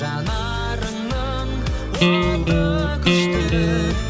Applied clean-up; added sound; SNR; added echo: none; Electric guitar; -4 dB; none.